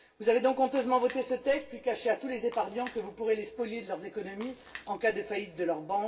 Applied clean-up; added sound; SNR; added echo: none; Splash, splatter; 20 dB; reverberation time 0.2 s.